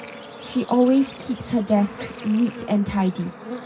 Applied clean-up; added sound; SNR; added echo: none; Bird / Insect; 11 dB; reverberation time 0.4 s.